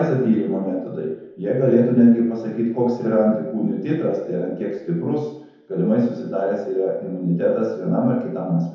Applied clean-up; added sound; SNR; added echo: none; none; none; reverberation time 0.9 s.